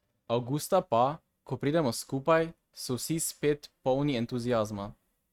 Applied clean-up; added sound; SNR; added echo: neural mask model RNNoise.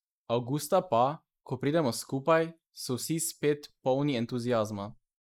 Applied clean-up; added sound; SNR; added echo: neural mask model Resemble Enhance denoiser.